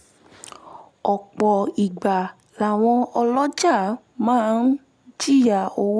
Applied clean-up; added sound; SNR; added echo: none; none; none; none.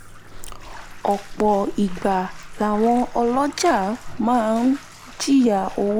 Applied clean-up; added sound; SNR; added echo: none; Bathtub (filling or washing); 14 dB; none.